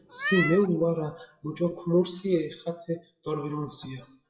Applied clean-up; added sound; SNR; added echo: classical method WPE with log-MMSE.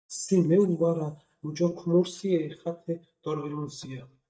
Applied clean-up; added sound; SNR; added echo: neural mask model DeepFilterNet 3.